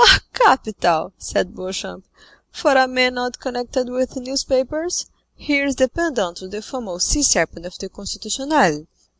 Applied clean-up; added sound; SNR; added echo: none; none; none; none.